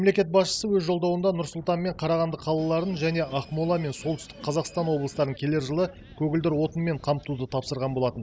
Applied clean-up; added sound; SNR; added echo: none; none; none; none.